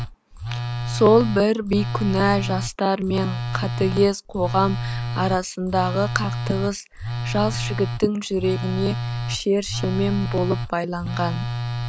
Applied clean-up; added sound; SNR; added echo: none; Telephone; 5 dB; none.